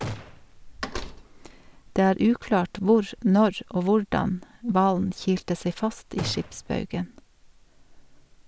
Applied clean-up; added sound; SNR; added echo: none; Slam + Gunshot, gunfire; 13 dB; none.